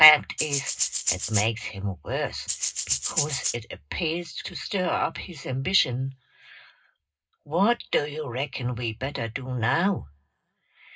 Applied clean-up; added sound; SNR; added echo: none; Rattle (instrument); 1 dB; reverberation time 0.2 s.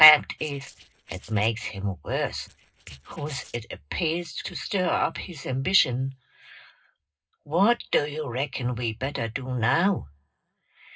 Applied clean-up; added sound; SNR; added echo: neural separator model SepFormer DNS4.